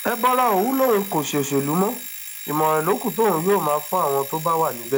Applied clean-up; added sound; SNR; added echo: none; Alarm; 12 dB; none.